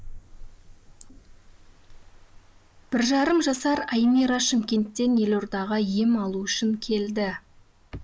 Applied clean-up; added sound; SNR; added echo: neural mask model Resemble Enhance denoiser.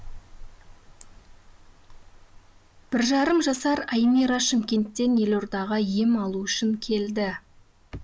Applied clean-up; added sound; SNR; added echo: none; none; none; none.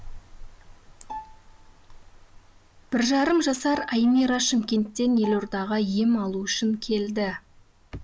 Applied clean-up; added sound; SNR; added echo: none; Bowed string instrument; 19 dB; none.